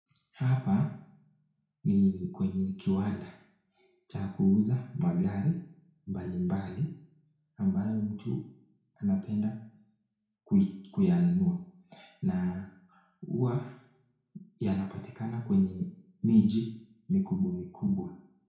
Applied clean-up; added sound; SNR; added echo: none; none; none; reverberation time 0.5 s.